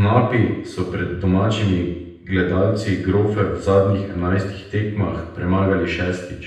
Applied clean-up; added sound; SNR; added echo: none; none; none; reverberation time 0.8 s.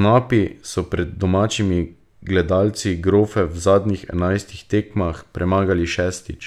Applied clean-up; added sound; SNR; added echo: none; none; none; none.